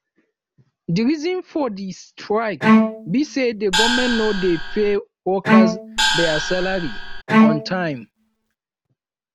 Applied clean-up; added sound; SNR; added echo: none; Bowed string instrument + Gong; -4 dB; none.